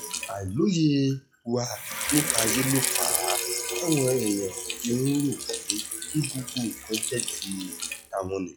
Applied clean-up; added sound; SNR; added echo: classical method log-MMSE.